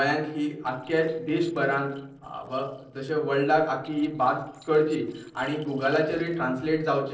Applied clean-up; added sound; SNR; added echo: neural separator model SepFormer DNS4.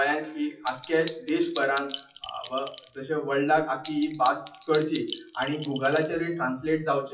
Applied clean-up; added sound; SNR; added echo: classical method WPE with log-MMSE.